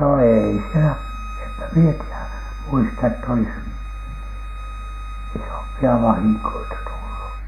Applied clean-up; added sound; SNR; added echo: none; Bowed string instrument; 19 dB; none.